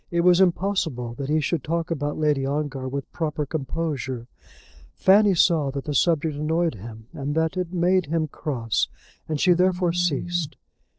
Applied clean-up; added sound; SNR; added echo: neural separator model SepFormer DNS4.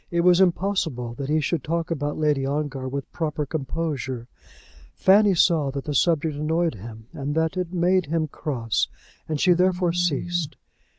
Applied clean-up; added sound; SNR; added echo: none; Telephone; 7 dB; none.